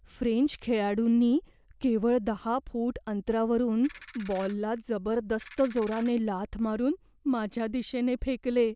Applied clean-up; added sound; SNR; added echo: none; Ratchet, pawl; 20 dB; none.